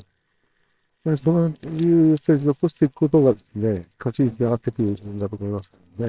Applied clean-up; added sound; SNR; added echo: neural separator model SepFormer WHAMR!.